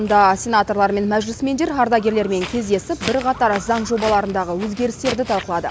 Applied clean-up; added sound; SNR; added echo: none; Walk, footsteps; 14 dB; none.